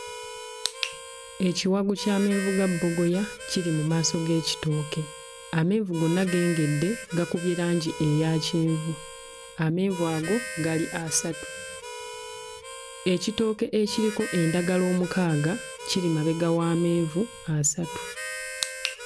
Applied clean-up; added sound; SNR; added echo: none; Harmonica; 11 dB; none.